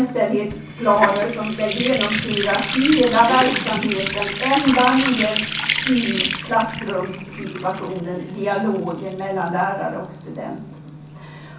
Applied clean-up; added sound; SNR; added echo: none; Water tap, faucet; 6 dB; reverberation time 0.6 s.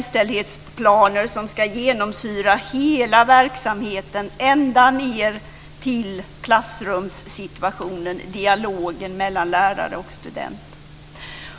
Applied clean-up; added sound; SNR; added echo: none; none; none; none.